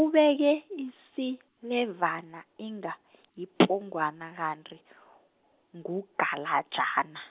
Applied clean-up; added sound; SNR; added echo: none; none; none; none.